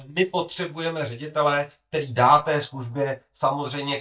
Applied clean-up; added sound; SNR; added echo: neural mask model DeepFilterNet 3.